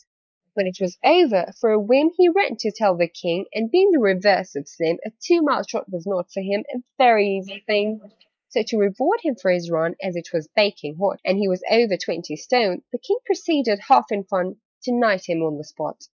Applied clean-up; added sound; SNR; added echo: neural mask model Resemble Enhance denoiser.